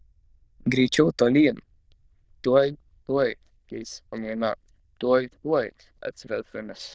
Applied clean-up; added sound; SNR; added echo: neural diffusion model UNIVERSE++.